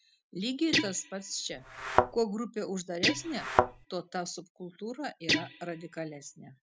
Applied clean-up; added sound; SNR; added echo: none; Guitar + Thump, thud; -4 dB; none.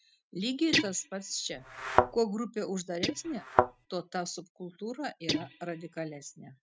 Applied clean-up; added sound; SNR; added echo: neural mask model RNNoise.